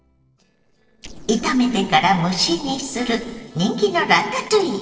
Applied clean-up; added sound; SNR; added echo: neural separator model SepFormer DNS4.